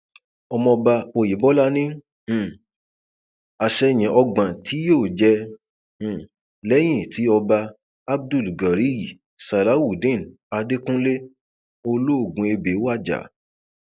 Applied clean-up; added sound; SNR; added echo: none; none; none; none.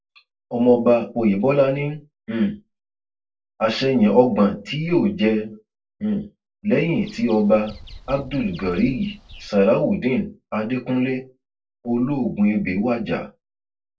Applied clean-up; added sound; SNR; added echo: neural separator model SepFormer DNS4.